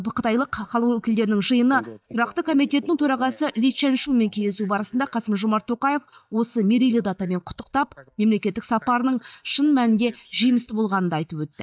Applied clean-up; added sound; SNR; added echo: neural mask model DeepFilterNet 3.